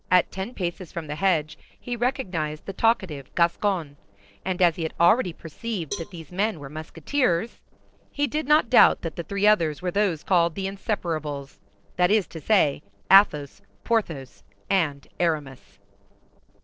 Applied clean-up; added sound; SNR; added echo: neural separator model SepFormer DNS4.